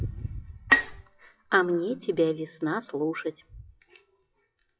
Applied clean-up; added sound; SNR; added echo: classical method WPE with log-MMSE.